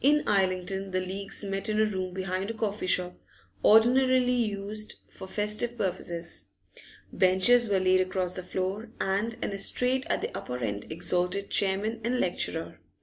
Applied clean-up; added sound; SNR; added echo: none; none; none; none.